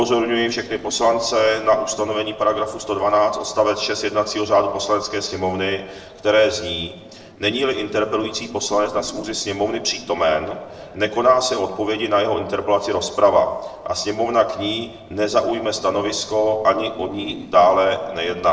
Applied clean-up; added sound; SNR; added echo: neural separator model SepFormer DNS4.